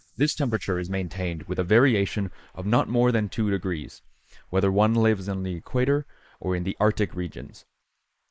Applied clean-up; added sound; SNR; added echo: neural mask model Resemble Enhance denoiser.